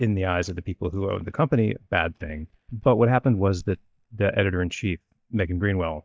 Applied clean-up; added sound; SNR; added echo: neural mask model DeepFilterNet 3.